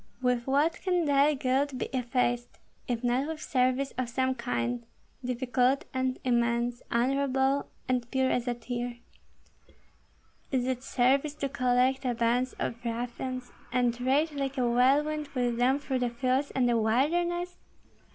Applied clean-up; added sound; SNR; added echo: none; none; none; none.